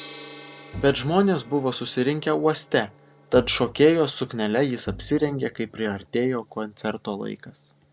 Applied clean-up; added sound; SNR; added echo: none; Bowed string instrument + Gong; 19 dB; none.